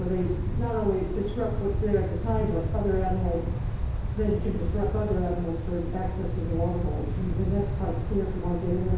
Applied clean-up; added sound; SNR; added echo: none; Wind; -1 dB; reverberation time 2.2 s.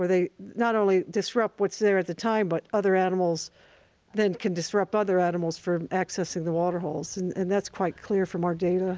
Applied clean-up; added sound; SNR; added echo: none; none; none; none.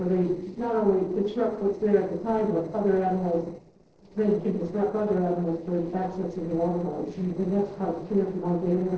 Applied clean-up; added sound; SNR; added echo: neural separator model SepFormer DNS4.